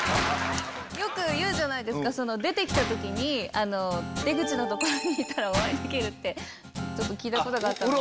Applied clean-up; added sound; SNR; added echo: none; Guitar + Gunshot, gunfire; 6 dB; none.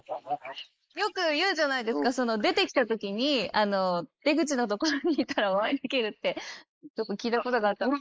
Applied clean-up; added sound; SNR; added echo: neural mask model Resemble Enhance denoiser.